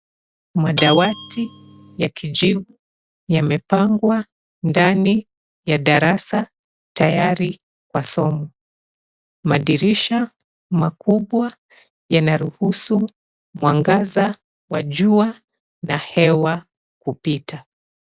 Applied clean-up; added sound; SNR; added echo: none; Bell; 8 dB; none.